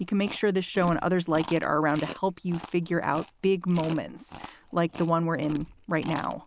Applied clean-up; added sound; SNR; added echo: none; Chewing, mastication; 16 dB; none.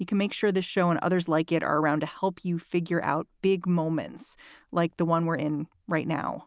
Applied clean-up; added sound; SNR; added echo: none; none; none; none.